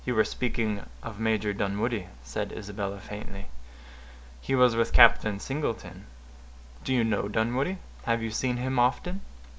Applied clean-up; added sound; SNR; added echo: none; none; none; none.